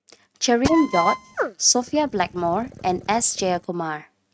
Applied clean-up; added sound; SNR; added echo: neural mask model RNNoise.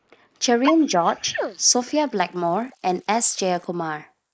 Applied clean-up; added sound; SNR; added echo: neural mask model Resemble Enhance denoiser.